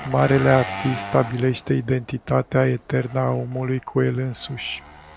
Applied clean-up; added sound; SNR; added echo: none; Engine; 14 dB; none.